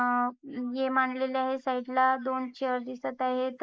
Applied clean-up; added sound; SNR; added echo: neural mask model Resemble Enhance denoiser.